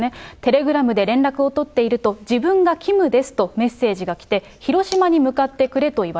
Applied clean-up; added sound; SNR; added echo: none; none; none; none.